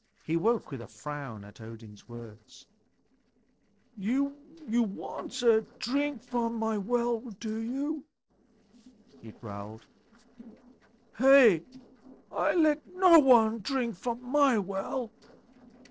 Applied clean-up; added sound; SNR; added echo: neural separator model SepFormer DNS4.